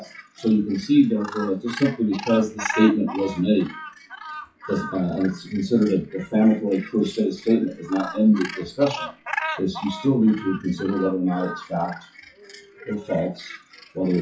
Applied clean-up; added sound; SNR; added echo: classical method WPE with log-MMSE.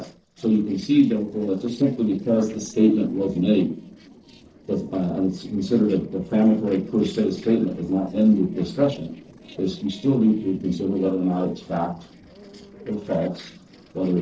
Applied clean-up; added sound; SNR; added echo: neural separator model SepFormer DNS4.